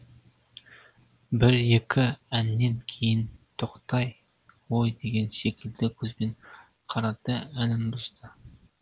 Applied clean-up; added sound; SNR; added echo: none; none; none; none.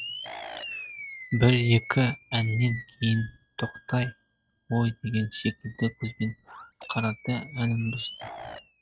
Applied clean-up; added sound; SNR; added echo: neural mask model RNNoise.